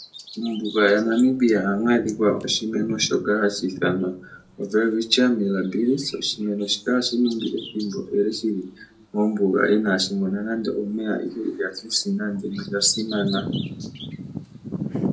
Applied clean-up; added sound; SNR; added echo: none; Bird vocalization, bird call, bird song; 13 dB; reverberation time 0.2 s.